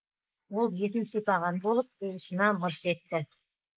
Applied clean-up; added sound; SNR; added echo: neural mask model Resemble Enhance denoiser.